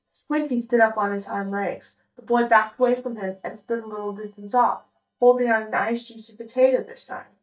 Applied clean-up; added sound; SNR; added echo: neural mask model DeepFilterNet 3.